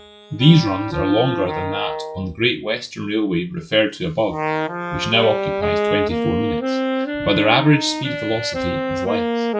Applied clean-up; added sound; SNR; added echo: classical method log-MMSE.